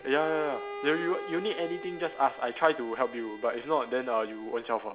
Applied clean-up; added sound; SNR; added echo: none; Bowed string instrument; 12 dB; none.